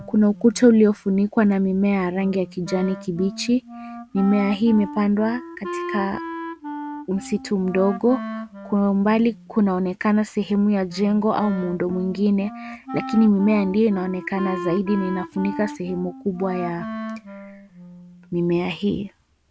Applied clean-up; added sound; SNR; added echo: none; Wind instrument, woodwind instrument; 13 dB; none.